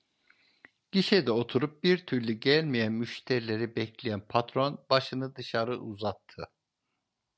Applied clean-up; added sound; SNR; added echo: none; none; none; none.